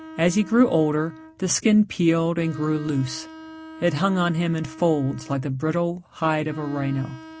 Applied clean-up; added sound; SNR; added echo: none; Bowed string instrument; 17 dB; none.